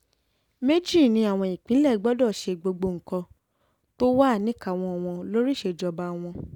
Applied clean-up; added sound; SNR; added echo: none; none; none; none.